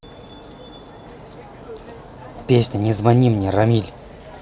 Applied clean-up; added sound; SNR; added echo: none; none; none; none.